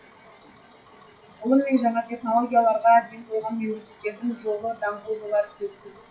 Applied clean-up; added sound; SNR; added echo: classical method WPE with log-MMSE.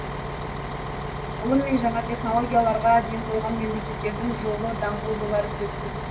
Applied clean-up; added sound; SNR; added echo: none; Bus; 5 dB; reverberation time 0.4 s.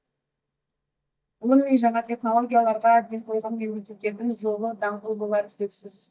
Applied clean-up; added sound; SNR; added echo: neural mask model DeepFilterNet 3.